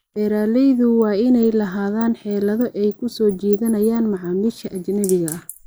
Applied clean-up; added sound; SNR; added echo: neural mask model Resemble Enhance denoiser.